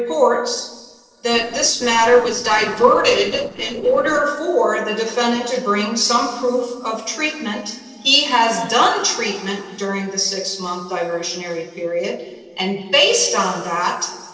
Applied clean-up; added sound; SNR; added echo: neural separator model SepFormer DNS4.